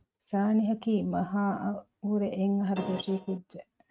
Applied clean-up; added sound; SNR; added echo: neural mask model RNNoise.